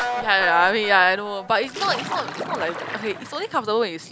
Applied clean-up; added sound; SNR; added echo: none; Splash, splatter + Guitar; 9 dB; none.